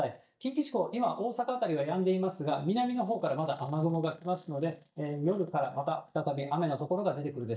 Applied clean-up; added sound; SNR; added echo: neural mask model DeepFilterNet 3.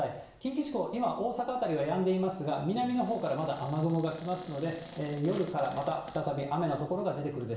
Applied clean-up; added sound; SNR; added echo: none; Cupboard open or close; 19 dB; reverberation time 0.7 s.